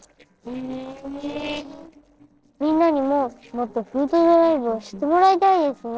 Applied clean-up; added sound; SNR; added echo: neural separator model SepFormer DNS4.